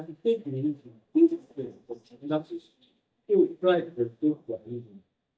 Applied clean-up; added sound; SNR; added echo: neural mask model DeepFilterNet 3.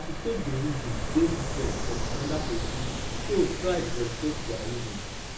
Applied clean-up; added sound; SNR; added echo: none; Ocean; 1 dB; reverberation time 0.5 s.